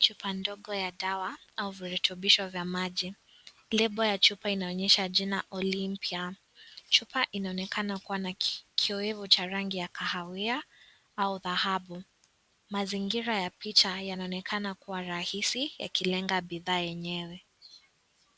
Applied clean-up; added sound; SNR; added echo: none; none; none; none.